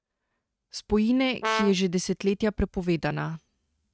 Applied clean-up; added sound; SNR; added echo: neural mask model RNNoise.